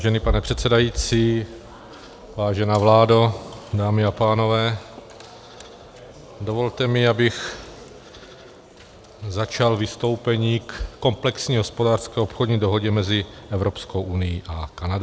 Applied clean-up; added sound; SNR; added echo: none; none; none; none.